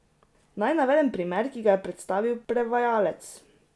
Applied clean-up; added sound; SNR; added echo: none; none; none; none.